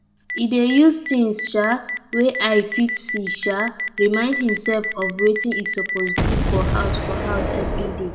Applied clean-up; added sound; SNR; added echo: none; Boom; 4 dB; reverberation time 0.7 s.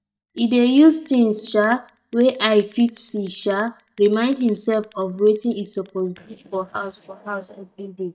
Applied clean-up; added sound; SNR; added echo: neural mask model DeepFilterNet 3.